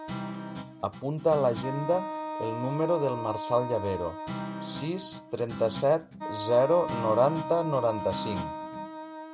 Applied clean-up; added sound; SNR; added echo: none; Guitar + Wind instrument, woodwind instrument; 7 dB; none.